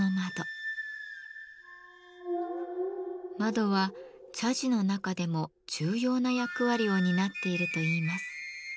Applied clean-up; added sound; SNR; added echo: none; none; none; none.